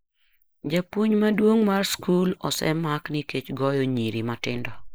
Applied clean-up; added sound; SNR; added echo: neural mask model Resemble Enhance denoiser.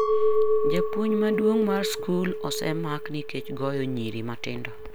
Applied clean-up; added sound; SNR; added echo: none; Chink, clink; 1 dB; none.